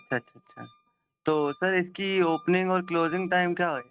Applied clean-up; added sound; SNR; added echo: neural mask model RNNoise.